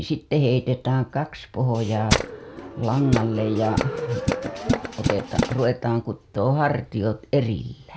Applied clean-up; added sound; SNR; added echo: none; Tools; 2 dB; none.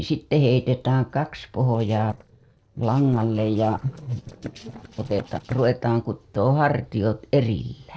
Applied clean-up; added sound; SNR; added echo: neural separator model SepFormer DNS4.